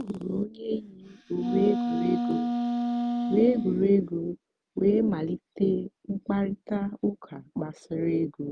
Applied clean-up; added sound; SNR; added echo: none; Wind instrument, woodwind instrument; 1 dB; none.